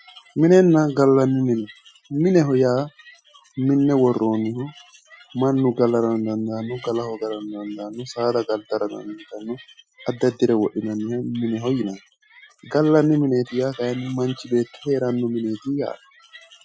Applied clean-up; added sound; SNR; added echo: classical method Wiener filter.